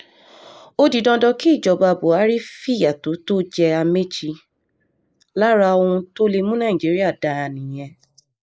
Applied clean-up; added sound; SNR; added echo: neural mask model Resemble Enhance denoiser.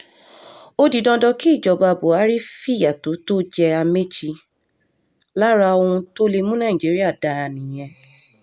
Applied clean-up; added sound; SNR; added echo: none; none; none; none.